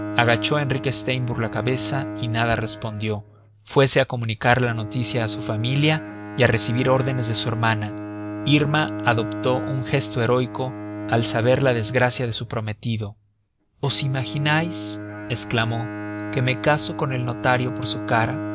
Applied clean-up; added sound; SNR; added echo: none; Bowed string instrument; 10 dB; none.